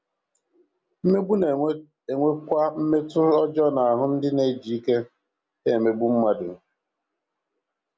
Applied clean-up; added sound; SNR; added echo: none; none; none; none.